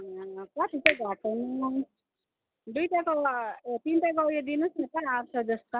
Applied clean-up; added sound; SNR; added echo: none; Finger snapping; 5 dB; none.